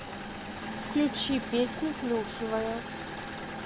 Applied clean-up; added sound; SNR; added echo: none; Engine / Mechanisms; 7 dB; none.